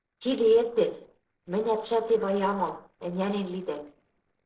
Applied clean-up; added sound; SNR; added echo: neural separator model SepFormer DNS4.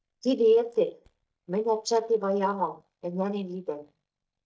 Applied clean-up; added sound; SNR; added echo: neural mask model DeepFilterNet 3.